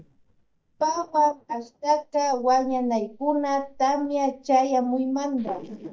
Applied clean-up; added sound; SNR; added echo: neural mask model DeepFilterNet 3.